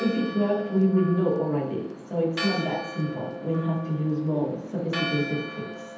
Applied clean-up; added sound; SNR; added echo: none; Church bell; 11 dB; reverberation time 0.8 s.